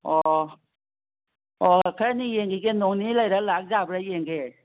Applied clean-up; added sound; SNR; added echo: none; none; none; none.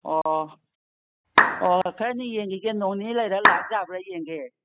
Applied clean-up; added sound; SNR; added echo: classical method spectral subtraction.